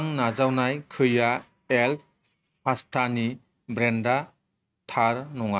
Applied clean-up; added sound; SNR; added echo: neural mask model RNNoise.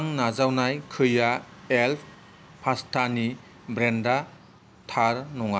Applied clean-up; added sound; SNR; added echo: none; none; none; none.